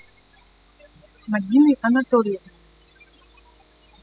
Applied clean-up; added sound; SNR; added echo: classical method spectral subtraction.